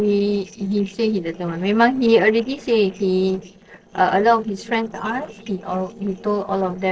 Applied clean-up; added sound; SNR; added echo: neural separator model SepFormer DNS4.